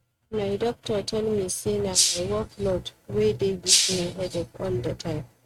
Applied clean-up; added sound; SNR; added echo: neural mask model RNNoise.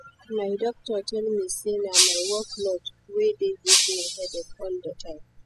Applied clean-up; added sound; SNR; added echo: classical method spectral subtraction.